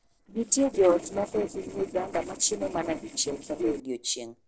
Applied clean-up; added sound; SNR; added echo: neural separator model SepFormer DNS4.